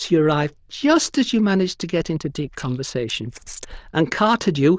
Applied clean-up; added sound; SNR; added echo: neural diffusion model UNIVERSE++.